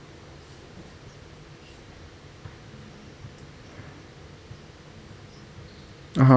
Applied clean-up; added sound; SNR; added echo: none; none; none; none.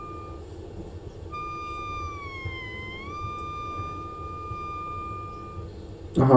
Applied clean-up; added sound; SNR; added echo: none; Wind instrument, woodwind instrument; 9 dB; reverberation time 0.2 s.